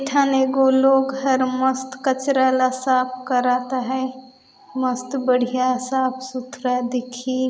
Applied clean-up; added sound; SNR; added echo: none; none; none; none.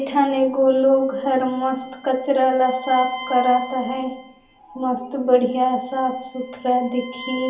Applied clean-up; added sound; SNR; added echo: none; Bowed string instrument; 16 dB; reverberation time 0.3 s.